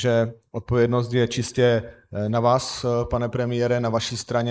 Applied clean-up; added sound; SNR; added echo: neural mask model Resemble Enhance denoiser.